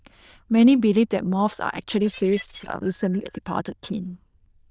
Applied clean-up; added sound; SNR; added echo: neural diffusion model UNIVERSE++.